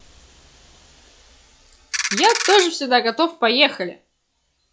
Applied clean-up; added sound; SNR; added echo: classical method log-MMSE.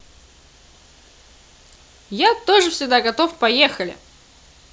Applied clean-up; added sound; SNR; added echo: none; none; none; none.